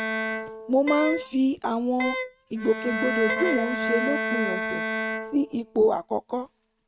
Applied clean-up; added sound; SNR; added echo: neural mask model RNNoise.